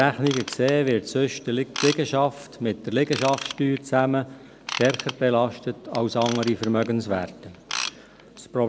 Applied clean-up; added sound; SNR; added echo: none; Ratchet, pawl / Tools; 12 dB; none.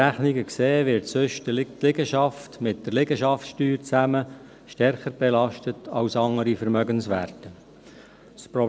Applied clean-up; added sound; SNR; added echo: none; none; none; none.